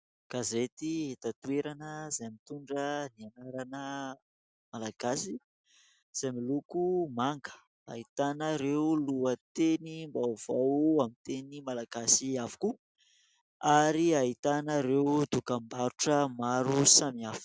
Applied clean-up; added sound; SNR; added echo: none; none; none; none.